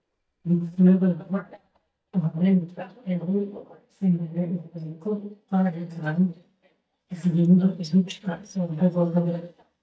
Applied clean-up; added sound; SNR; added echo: neural mask model DeepFilterNet 3.